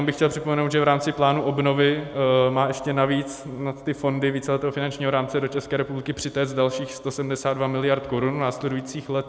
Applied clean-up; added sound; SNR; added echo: none; none; none; none.